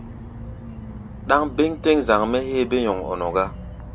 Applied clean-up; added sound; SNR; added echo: none; Insect / Frog; 13 dB; none.